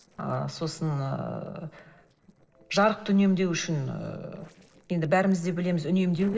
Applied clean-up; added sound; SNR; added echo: neural separator model SepFormer DNS4.